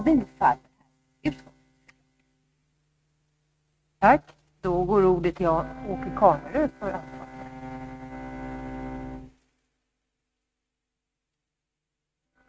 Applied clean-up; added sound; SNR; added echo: neural mask model RNNoise.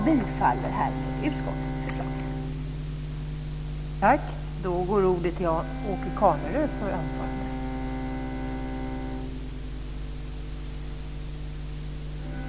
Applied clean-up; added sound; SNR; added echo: none; Bowed string instrument; 8 dB; none.